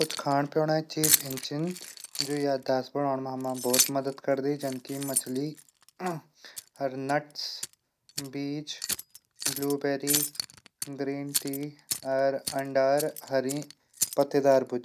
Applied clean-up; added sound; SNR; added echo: none; Keys jangling; 5 dB; none.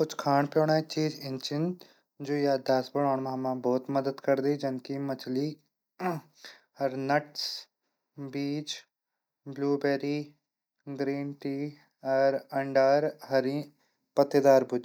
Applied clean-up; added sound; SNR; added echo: none; none; none; none.